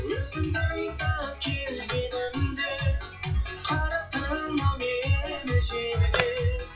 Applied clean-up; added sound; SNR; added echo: classical method WPE with log-MMSE.